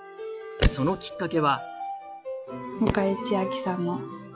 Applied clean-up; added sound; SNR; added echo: classical method log-MMSE.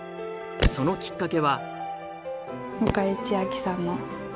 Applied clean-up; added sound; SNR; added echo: none; Fireworks; 5 dB; none.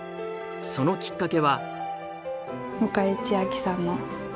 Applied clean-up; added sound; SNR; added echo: none; none; none; none.